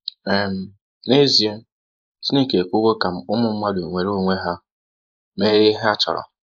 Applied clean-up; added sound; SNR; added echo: neural mask model Resemble Enhance denoiser.